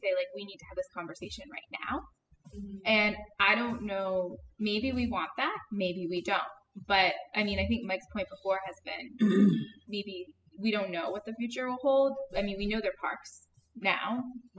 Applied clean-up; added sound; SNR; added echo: classical method spectral subtraction.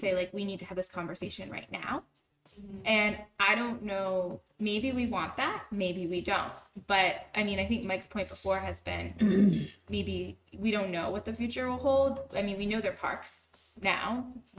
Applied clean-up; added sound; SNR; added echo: neural mask model RNNoise.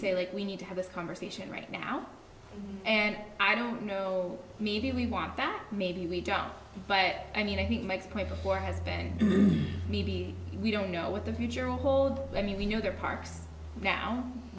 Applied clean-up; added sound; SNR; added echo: none; none; none; none.